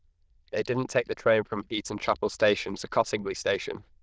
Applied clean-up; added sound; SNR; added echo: neural diffusion model UNIVERSE++.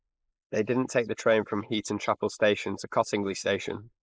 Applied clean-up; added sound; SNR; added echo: neural mask model Resemble Enhance denoiser.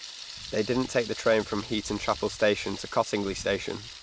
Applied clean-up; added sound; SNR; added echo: none; Thunder; 13 dB; none.